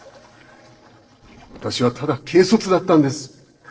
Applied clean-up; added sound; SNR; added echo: neural separator model SepFormer DNS4.